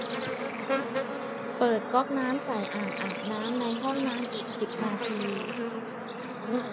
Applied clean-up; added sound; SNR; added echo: none; Bird / Insect; 1 dB; none.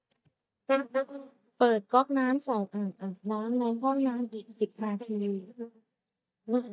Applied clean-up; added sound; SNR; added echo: neural mask model DeepFilterNet 3.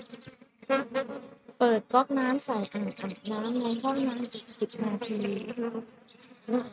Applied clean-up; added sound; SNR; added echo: neural mask model RNNoise.